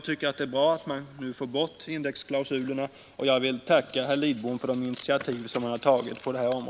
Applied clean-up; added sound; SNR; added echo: none; none; none; none.